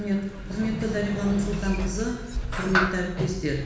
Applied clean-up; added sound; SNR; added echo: none; Sliding door; 3 dB; reverberation time 1.1 s.